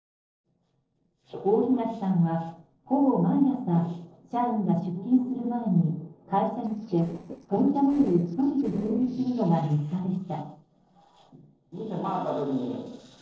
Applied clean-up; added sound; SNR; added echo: neural separator model SepFormer DNS4.